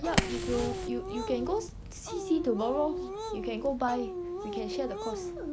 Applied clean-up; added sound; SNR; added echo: none; Fire + Dog; 2 dB; none.